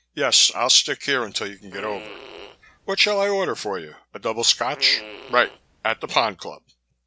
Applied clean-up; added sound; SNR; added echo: none; Fart; 18 dB; none.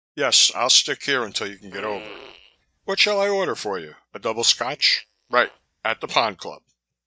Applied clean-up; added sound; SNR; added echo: neural mask model DeepFilterNet 3.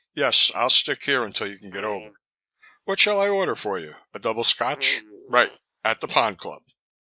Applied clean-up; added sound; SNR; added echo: neural mask model Resemble Enhance denoiser.